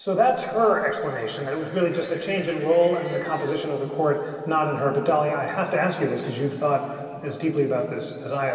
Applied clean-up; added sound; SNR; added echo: none; Livestock, farm animals, working animals; 19 dB; reverberation time 2.7 s.